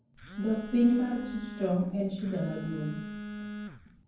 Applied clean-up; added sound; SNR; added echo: none; Telephone; 11 dB; reverberation time 0.9 s.